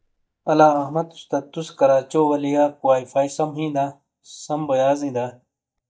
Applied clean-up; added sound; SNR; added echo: neural mask model DeepFilterNet 3.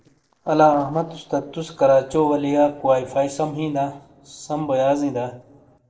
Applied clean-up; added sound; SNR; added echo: neural separator model SepFormer DNS4.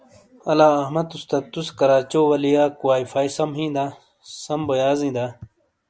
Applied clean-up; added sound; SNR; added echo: none; none; none; none.